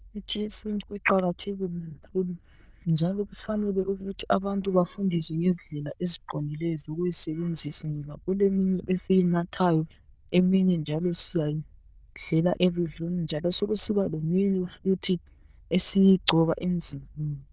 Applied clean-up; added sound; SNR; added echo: neural diffusion model UNIVERSE++.